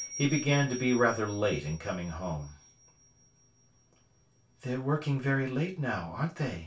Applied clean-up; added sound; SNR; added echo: none; Bell; 18 dB; reverberation time 0.2 s.